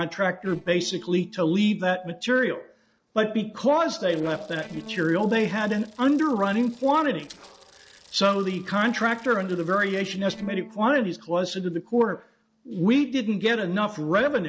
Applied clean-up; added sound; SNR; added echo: neural separator model SepFormer DNS4.